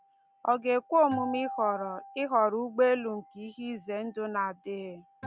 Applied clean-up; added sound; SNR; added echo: none; Acoustic guitar; 15 dB; none.